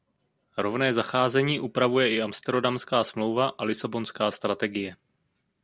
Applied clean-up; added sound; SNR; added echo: none; none; none; none.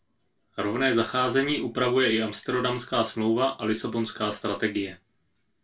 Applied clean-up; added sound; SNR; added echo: none; none; none; reverberation time 0.2 s.